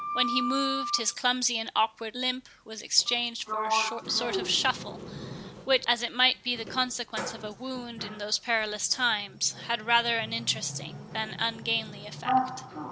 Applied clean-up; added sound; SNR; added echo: none; Sliding door; 6 dB; none.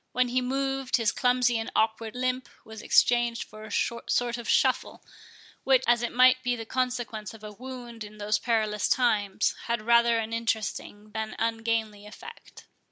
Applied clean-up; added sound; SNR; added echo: none; none; none; none.